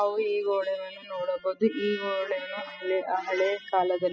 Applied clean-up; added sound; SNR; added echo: classical method spectral subtraction.